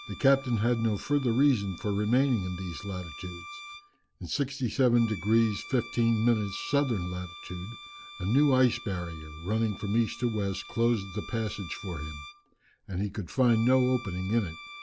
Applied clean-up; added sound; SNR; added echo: none; Bowed string instrument; 17 dB; none.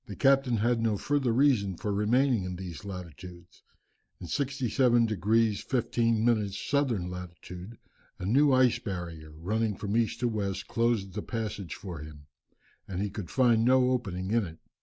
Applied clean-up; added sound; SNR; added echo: none; none; none; none.